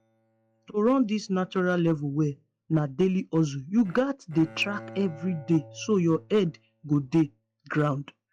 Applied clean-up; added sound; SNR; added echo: classical method log-MMSE.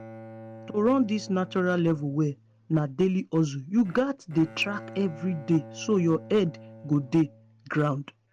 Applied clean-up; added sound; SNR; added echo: none; Bowed string instrument; 19 dB; none.